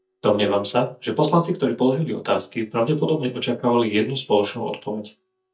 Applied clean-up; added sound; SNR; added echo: neural mask model DeepFilterNet 3.